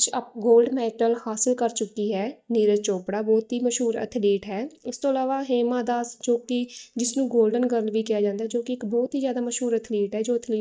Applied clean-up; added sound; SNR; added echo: neural mask model DeepFilterNet 3.